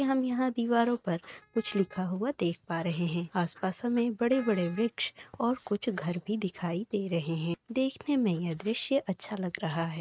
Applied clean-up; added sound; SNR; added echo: neural mask model RNNoise.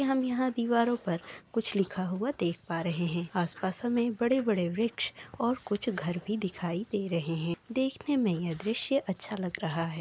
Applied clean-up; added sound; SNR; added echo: neural mask model Resemble Enhance denoiser.